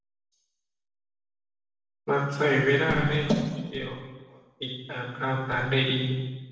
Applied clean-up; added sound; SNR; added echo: none; none; none; reverberation time 1.0 s.